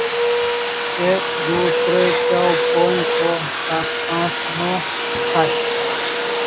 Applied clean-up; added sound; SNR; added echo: none; Domestic sounds, home sounds; -4 dB; none.